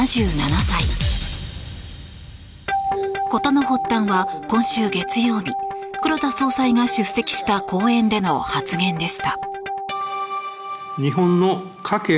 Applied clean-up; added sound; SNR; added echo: none; none; none; none.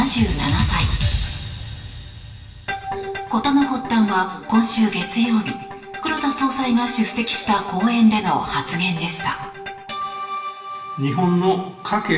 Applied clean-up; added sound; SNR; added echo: none; none; none; reverberation time 0.9 s.